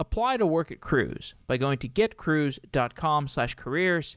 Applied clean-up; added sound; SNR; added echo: none; none; none; none.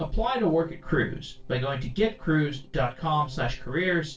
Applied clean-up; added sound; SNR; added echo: neural separator model SepFormer DNS4.